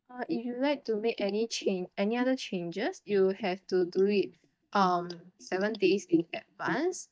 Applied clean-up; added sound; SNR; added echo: neural mask model DeepFilterNet 3.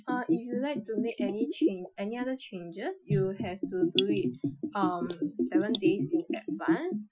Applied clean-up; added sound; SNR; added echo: classical method Wiener filter.